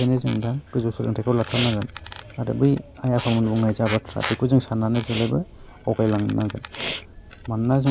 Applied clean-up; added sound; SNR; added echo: none; Squeak + Respiratory sounds; 11 dB; none.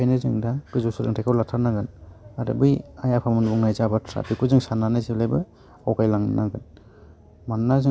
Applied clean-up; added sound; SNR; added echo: none; none; none; none.